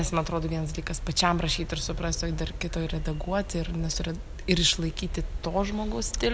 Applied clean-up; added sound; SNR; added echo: none; none; none; none.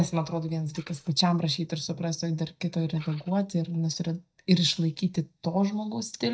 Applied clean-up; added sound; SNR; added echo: neural mask model DeepFilterNet 3.